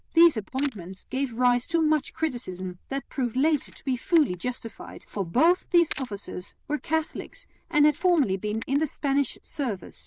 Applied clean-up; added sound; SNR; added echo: neural diffusion model UNIVERSE++.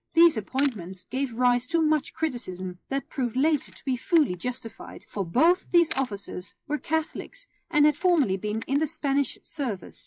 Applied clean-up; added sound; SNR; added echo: classical method log-MMSE.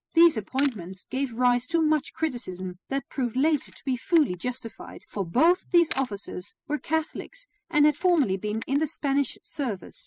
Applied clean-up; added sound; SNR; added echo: classical method spectral subtraction.